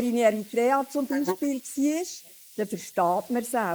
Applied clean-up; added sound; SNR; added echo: neural mask model Resemble Enhance denoiser.